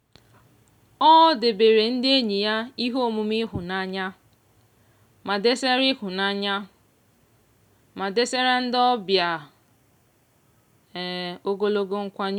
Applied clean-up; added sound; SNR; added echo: none; none; none; none.